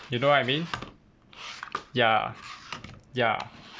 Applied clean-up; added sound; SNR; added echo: none; none; none; none.